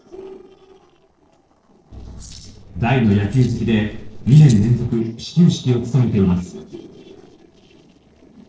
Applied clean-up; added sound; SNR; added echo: neural separator model SepFormer DNS4.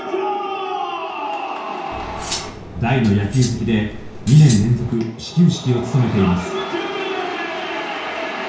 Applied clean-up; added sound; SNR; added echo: none; Cutlery, silverware; 12 dB; reverberation time 0.6 s.